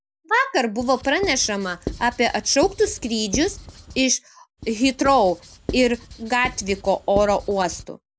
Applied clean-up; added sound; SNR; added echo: none; Writing; 14 dB; none.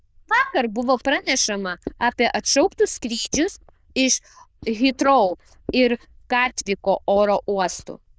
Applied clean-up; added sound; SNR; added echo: neural diffusion model UNIVERSE++.